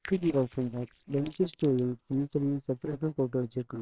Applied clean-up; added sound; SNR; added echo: neural separator model SepFormer WHAMR!.